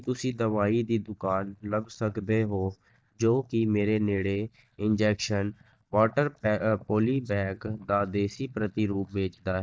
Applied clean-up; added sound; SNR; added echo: neural mask model DeepFilterNet 3.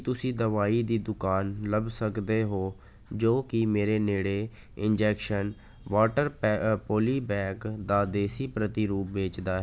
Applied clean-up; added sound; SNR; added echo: none; none; none; none.